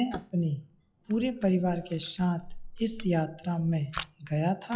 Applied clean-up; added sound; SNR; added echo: classical method log-MMSE.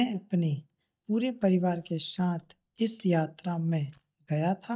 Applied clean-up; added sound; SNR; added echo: neural mask model DeepFilterNet 3.